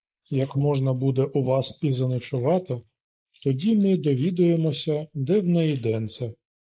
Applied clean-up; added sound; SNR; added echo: neural mask model Resemble Enhance denoiser.